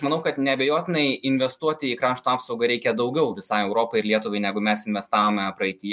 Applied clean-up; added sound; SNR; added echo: none; none; none; none.